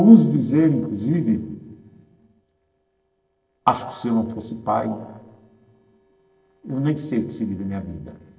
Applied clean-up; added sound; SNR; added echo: neural separator model SepFormer DNS4.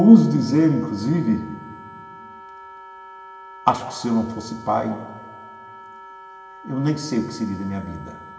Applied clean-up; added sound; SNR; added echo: none; Wind instrument, woodwind instrument; 19 dB; reverberation time 2.2 s.